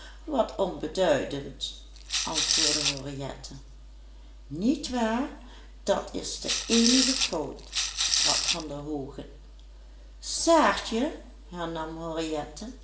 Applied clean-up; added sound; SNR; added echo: none; Rattle / Rattle (instrument); -2 dB; reverberation time 0.7 s.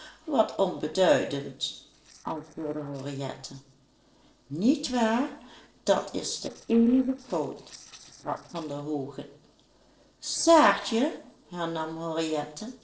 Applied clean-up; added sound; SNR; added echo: neural separator model SepFormer DNS4.